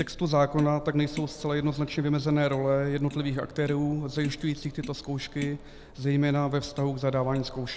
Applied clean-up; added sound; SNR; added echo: none; Buzz + Tap; 18 dB; none.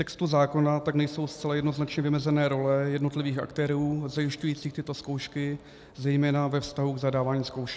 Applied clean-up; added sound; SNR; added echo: none; none; none; none.